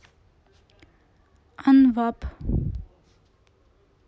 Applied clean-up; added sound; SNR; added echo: none; none; none; none.